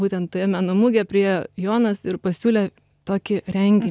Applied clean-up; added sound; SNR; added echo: none; none; none; none.